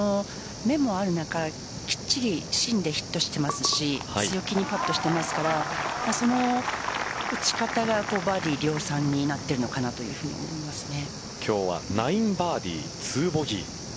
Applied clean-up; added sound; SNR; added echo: none; none; none; none.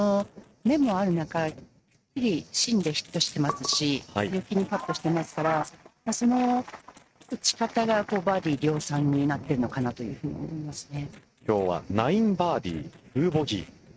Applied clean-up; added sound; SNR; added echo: neural mask model RNNoise.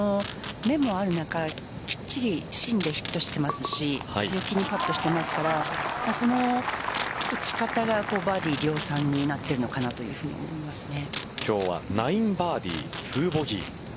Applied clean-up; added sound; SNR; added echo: none; Packing tape, duct tape; 12 dB; none.